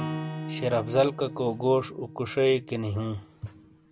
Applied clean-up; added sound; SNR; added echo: none; Acoustic guitar / Strum; 11 dB; none.